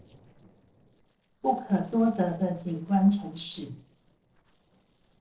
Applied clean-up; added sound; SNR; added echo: neural separator model SepFormer DNS4.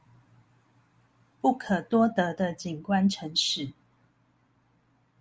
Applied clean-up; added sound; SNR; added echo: none; none; none; none.